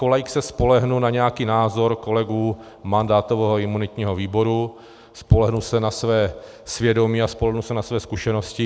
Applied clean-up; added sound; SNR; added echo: none; none; none; none.